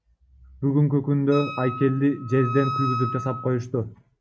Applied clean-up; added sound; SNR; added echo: none; Wind instrument, woodwind instrument; 9 dB; none.